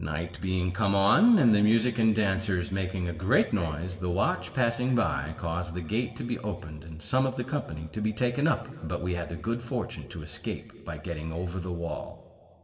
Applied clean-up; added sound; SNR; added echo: none; none; none; reverberation time 1.7 s.